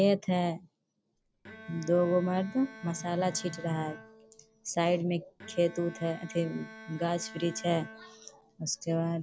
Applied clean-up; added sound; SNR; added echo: none; Bowed string instrument; 18 dB; none.